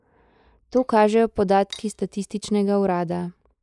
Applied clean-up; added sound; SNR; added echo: neural mask model Resemble Enhance denoiser.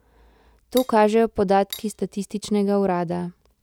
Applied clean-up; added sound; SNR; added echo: none; Cutlery, silverware; 17 dB; none.